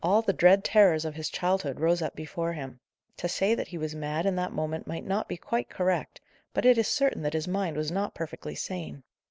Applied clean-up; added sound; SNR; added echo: none; none; none; none.